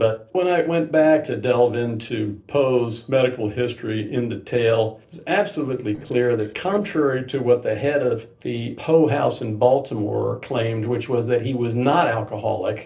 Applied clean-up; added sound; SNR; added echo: neural separator model SepFormer DNS4.